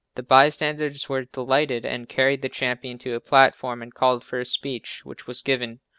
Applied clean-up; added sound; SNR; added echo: none; none; none; none.